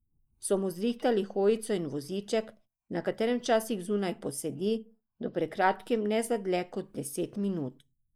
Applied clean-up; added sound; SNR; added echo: neural mask model Resemble Enhance denoiser.